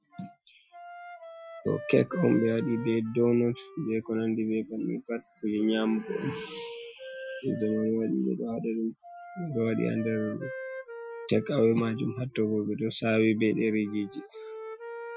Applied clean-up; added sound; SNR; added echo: classical method Wiener filter.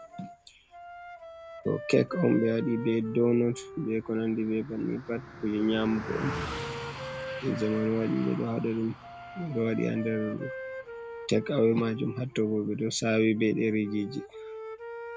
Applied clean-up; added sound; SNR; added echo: none; Car passing by + Wind instrument, woodwind instrument; 12 dB; none.